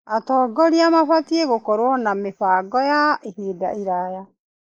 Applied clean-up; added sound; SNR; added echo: neural mask model Resemble Enhance denoiser.